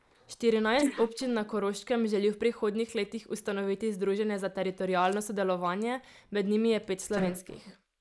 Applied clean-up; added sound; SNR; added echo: neural mask model Resemble Enhance denoiser.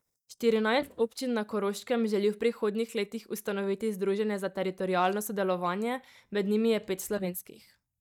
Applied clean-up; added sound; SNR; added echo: neural mask model DeepFilterNet 3.